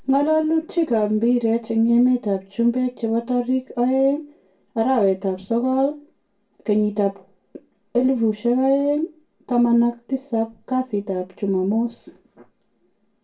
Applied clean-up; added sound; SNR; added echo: none; none; none; reverberation time 0.2 s.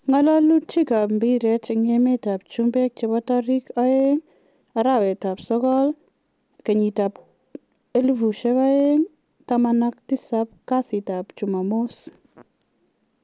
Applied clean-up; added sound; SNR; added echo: none; none; none; none.